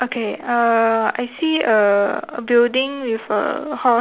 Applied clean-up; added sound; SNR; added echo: none; none; none; none.